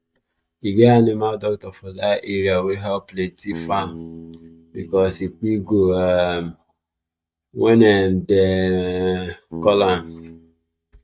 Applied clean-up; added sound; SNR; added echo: neural mask model DeepFilterNet 3.